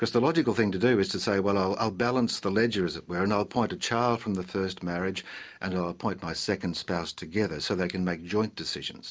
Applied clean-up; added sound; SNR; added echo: none; none; none; none.